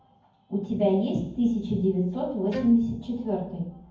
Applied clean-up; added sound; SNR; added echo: none; Bowed string instrument; 12 dB; reverberation time 0.9 s.